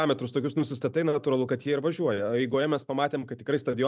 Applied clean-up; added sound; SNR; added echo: none; none; none; none.